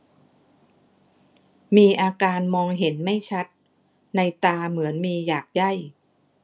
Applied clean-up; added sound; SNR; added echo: none; none; none; none.